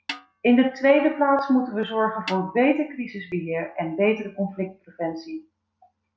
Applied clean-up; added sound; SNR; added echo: none; Snare drum; 15 dB; none.